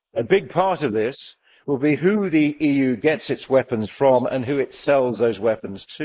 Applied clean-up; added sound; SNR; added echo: neural mask model Resemble Enhance denoiser.